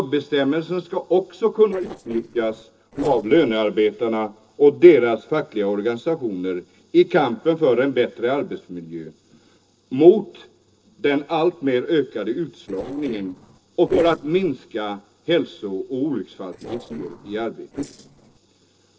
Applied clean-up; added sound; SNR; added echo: neural separator model SepFormer DNS4.